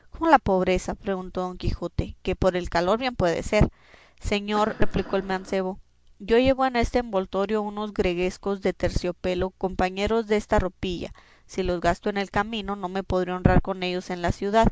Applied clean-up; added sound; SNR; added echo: none; Cough; 18 dB; none.